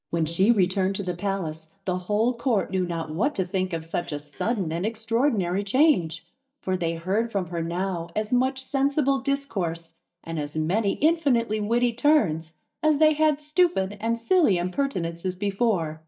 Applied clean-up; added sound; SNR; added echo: neural mask model DeepFilterNet 3.